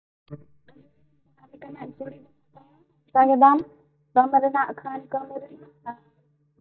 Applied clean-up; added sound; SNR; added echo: neural mask model DeepFilterNet 3.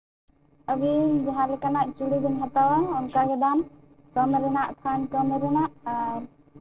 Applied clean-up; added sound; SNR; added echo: neural separator model SepFormer DNS4.